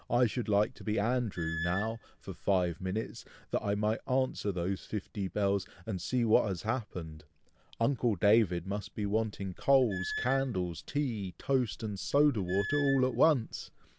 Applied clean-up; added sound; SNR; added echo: none; Squeak / Screech; 12 dB; none.